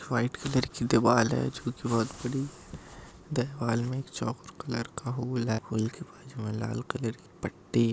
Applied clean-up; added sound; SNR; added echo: none; none; none; none.